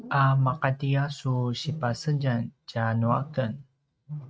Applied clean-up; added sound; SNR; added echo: neural mask model RNNoise.